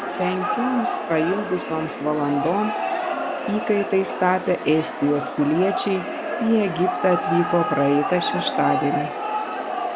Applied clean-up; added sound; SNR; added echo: none; Cricket; 3 dB; none.